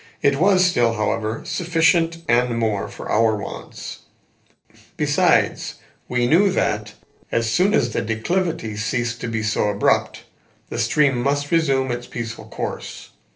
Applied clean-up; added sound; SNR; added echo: neural separator model SepFormer DNS4.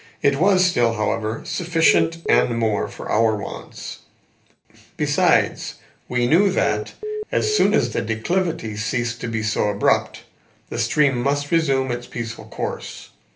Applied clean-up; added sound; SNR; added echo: none; Telephone; 7 dB; reverberation time 0.3 s.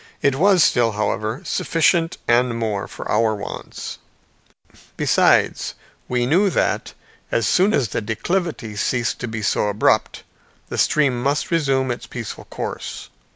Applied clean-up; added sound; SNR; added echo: none; none; none; none.